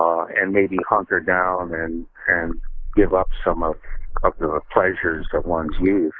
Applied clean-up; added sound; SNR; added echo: neural mask model Resemble Enhance denoiser.